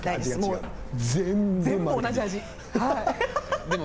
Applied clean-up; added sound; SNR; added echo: none; Truck; 13 dB; none.